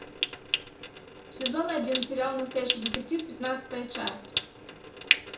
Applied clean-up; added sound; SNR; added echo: none; Trickle, dribble / Sink (filling or washing) / Water tap, faucet; -1 dB; reverberation time 0.6 s.